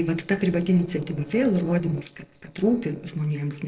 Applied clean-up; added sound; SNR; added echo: neural separator model SepFormer DNS4.